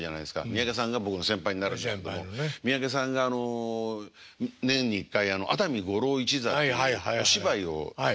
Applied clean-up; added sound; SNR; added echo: none; none; none; none.